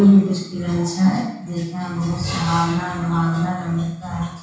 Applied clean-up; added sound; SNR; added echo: none; none; none; reverberation time 0.6 s.